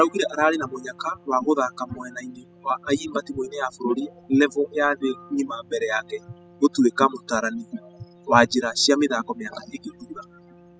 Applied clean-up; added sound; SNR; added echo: classical method spectral subtraction.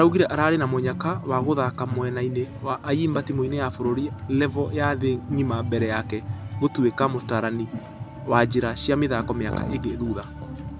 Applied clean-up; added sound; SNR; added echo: none; none; none; none.